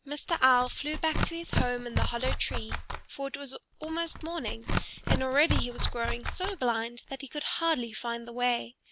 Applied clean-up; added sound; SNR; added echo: none; Tearing; 0 dB; none.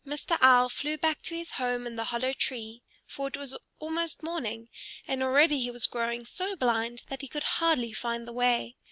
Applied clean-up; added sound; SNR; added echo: none; none; none; none.